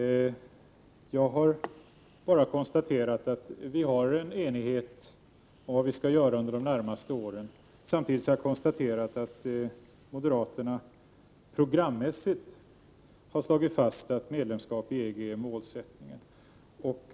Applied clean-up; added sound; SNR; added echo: none; none; none; none.